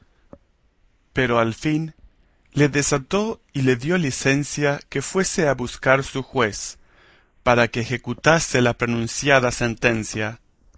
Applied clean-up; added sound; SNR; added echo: neural mask model Resemble Enhance denoiser.